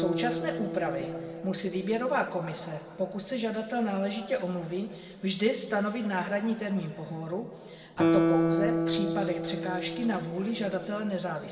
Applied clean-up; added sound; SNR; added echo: none; Guitar; 2 dB; reverberation time 2.1 s.